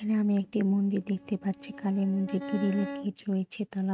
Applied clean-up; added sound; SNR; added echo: neural mask model RNNoise.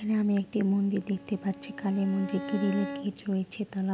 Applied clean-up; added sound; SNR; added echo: none; Bowed string instrument; 13 dB; none.